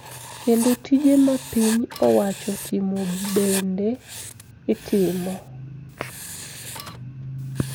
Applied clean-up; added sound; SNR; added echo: none; Printer + Writing; 13 dB; none.